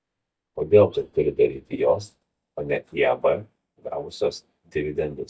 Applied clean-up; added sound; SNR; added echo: neural mask model DeepFilterNet 3.